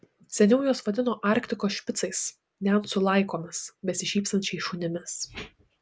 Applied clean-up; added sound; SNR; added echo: none; none; none; none.